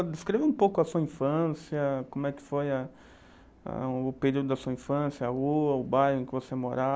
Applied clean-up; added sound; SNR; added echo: none; none; none; none.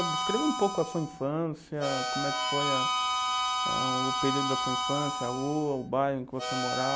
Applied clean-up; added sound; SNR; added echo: none; Harmonica; 0 dB; none.